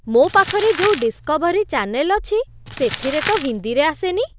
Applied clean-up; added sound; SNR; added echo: none; Crumpling, crinkling; 11 dB; none.